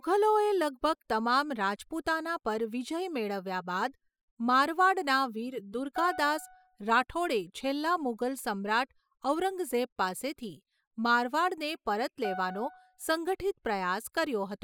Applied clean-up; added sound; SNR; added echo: classical method spectral subtraction.